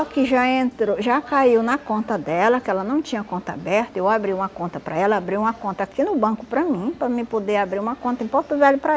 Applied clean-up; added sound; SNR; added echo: none; none; none; none.